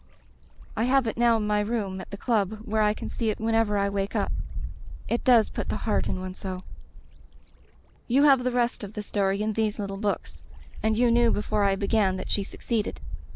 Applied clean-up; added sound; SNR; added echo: none; Wind; 4 dB; none.